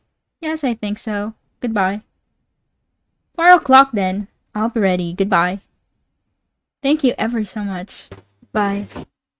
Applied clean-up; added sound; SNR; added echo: neural mask model RNNoise.